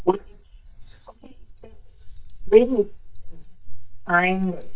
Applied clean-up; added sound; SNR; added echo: neural mask model DeepFilterNet 3.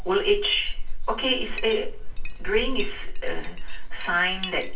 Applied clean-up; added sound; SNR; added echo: none; Chink, clink; 2 dB; reverberation time 0.3 s.